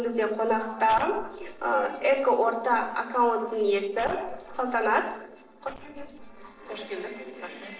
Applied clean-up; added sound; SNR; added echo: neural separator model SepFormer DNS4.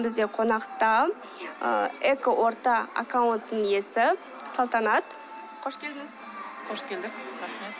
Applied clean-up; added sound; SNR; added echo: none; none; none; none.